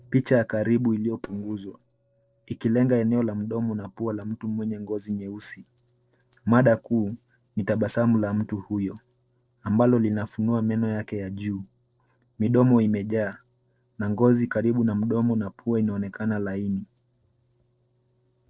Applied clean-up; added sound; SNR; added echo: neural separator model SepFormer DNS4.